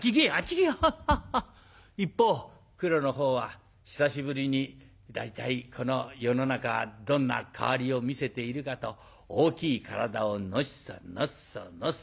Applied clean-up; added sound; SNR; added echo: none; none; none; none.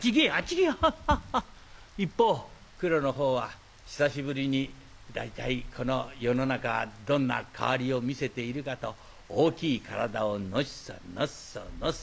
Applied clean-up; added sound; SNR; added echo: none; Rain; 19 dB; none.